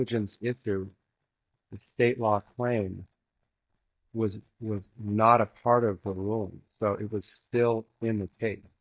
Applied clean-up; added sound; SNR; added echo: neural mask model DeepFilterNet 3.